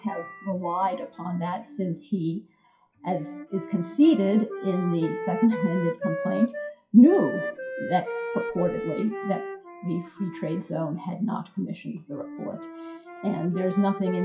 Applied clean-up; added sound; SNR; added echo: classical method WPE with log-MMSE.